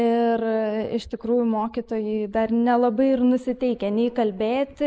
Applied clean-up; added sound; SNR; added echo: neural mask model Resemble Enhance denoiser.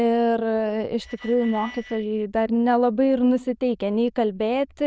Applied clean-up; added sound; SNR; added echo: neural diffusion model UNIVERSE++.